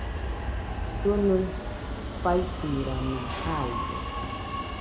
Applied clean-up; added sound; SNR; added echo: none; Subway, metro, underground; 1 dB; none.